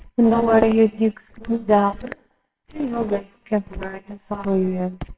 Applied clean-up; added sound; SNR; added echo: neural separator model SepFormer WHAMR!.